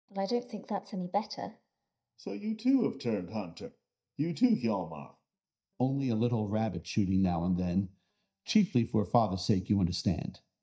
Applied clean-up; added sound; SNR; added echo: neural mask model DeepFilterNet 3.